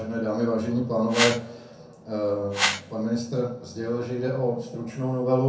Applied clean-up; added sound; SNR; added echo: none; Whoosh, swoosh, swish; 1 dB; reverberation time 0.5 s.